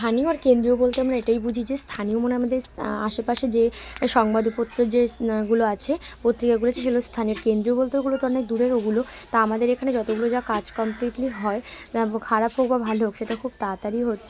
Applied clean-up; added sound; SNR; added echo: none; none; none; none.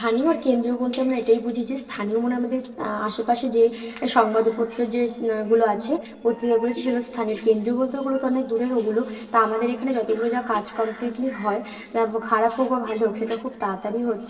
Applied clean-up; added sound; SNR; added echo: neural separator model SepFormer DNS4.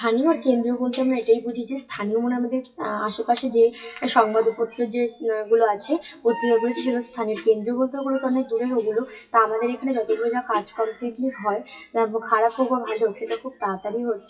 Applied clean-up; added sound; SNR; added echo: classical method WPE with log-MMSE.